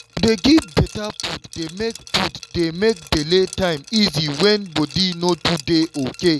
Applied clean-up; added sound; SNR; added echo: none; Liquid; 19 dB; none.